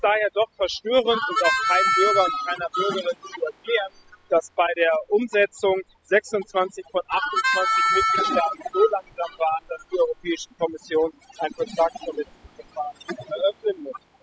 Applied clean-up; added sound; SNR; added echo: classical method spectral subtraction.